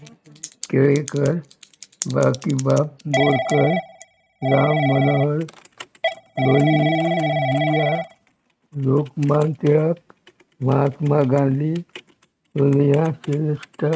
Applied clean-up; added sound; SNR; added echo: neural mask model RNNoise.